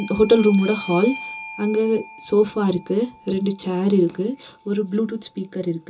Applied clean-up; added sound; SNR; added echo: none; Bell / Doorbell; 17 dB; reverberation time 0.2 s.